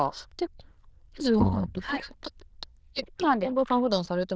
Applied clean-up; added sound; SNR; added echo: neural diffusion model UNIVERSE++.